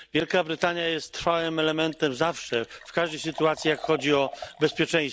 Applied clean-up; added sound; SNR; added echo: none; Liquid; 19 dB; none.